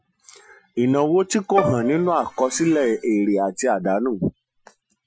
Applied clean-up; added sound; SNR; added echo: classical method Wiener filter.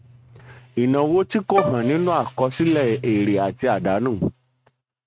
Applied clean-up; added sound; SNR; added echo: neural mask model RNNoise.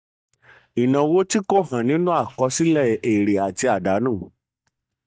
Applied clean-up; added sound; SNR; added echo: neural mask model DeepFilterNet 3.